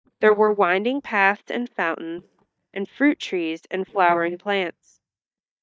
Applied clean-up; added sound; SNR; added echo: neural mask model DeepFilterNet 3.